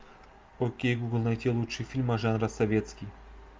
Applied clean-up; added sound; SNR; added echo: none; none; none; none.